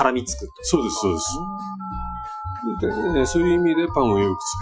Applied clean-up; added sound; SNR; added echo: classical method Wiener filter.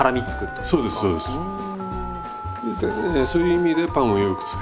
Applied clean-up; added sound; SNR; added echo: none; Telephone; 11 dB; none.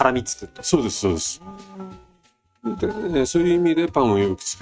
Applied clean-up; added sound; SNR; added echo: neural mask model RNNoise.